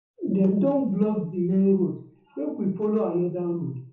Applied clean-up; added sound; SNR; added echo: none; none; none; reverberation time 0.6 s.